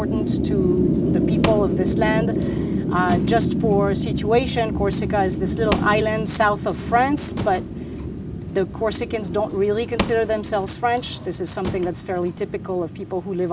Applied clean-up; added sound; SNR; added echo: none; Drawer open or close / Wood; 14 dB; none.